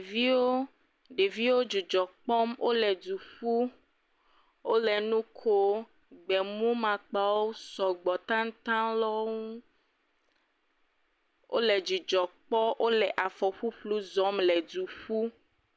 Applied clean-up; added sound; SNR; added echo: none; none; none; none.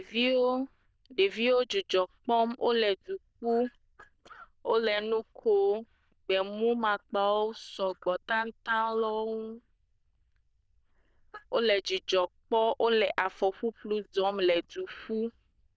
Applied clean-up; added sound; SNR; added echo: neural diffusion model UNIVERSE++.